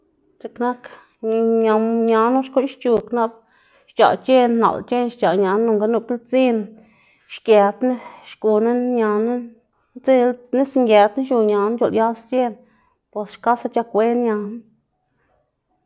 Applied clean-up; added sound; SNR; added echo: none; none; none; none.